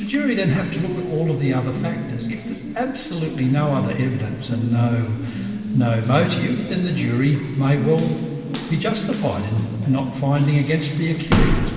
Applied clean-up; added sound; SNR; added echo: none; Water tap, faucet; 6 dB; reverberation time 2.6 s.